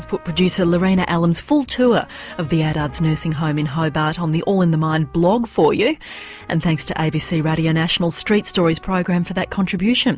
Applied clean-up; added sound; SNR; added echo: none; none; none; none.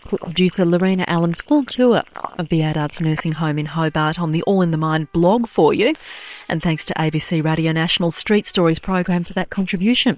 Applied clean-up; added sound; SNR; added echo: neural separator model SepFormer WHAM!.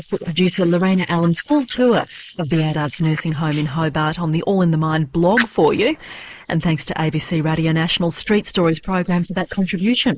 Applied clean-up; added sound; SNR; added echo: neural mask model Resemble Enhance denoiser.